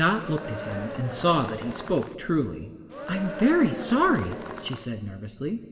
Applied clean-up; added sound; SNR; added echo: none; Cheering; 10 dB; reverberation time 1.7 s.